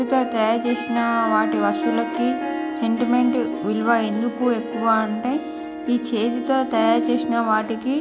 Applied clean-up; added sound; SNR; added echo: none; Harp; 5 dB; none.